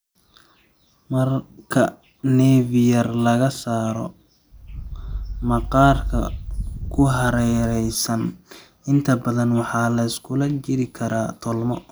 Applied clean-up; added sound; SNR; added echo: none; Thunder / Wind; 7 dB; none.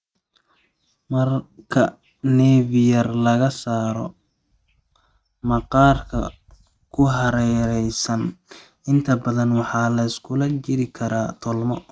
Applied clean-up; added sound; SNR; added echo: neural mask model RNNoise.